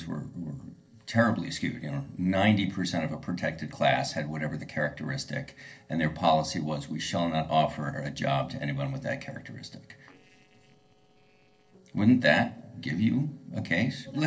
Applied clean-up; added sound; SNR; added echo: neural separator model SepFormer DNS4.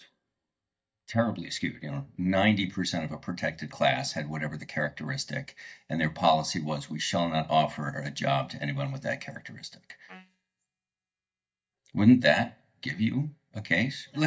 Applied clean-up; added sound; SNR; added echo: neural mask model DeepFilterNet 3.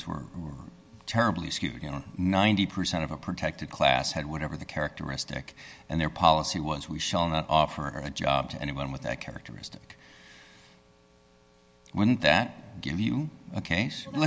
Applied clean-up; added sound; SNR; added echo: none; none; none; none.